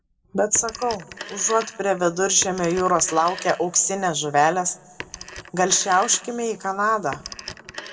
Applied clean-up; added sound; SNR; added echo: none; Telephone; 16 dB; reverberation time 1.2 s.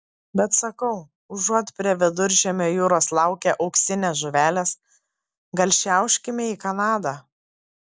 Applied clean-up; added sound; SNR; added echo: none; none; none; none.